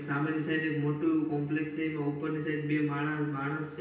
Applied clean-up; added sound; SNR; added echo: none; none; none; reverberation time 0.9 s.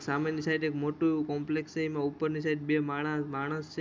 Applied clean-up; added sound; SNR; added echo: none; none; none; none.